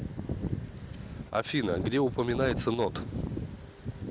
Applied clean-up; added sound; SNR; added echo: none; none; none; none.